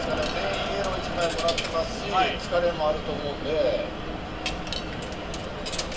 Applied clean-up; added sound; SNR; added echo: none; Coin (dropping); 5 dB; reverberation time 0.2 s.